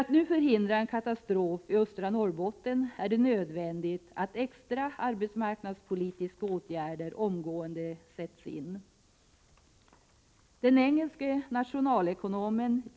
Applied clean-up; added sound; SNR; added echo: none; none; none; none.